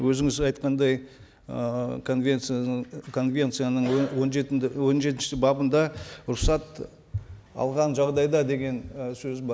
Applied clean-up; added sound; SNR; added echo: none; none; none; none.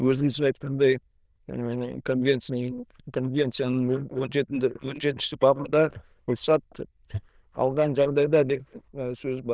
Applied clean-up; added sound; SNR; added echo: neural diffusion model UNIVERSE++.